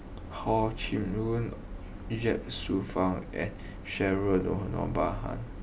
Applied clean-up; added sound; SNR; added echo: none; none; none; none.